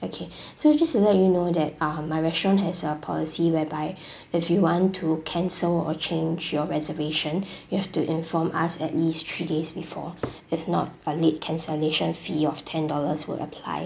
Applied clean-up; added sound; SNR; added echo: none; none; none; none.